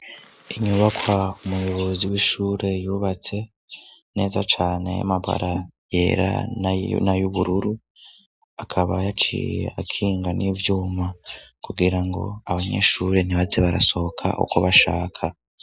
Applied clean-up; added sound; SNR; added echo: none; Domestic sounds, home sounds; 15 dB; none.